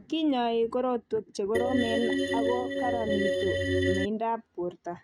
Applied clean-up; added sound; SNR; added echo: neural mask model RNNoise.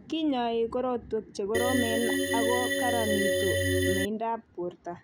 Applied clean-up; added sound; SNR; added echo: none; Organ; -4 dB; none.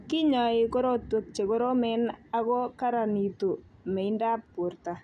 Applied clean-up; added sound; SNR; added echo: none; none; none; none.